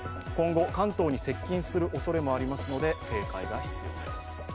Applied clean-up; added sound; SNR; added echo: none; none; none; none.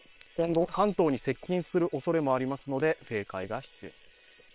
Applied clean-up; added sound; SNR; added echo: neural separator model SepFormer WHAM!.